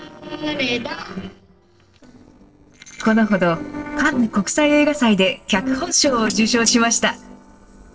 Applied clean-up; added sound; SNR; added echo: neural separator model SepFormer DNS4.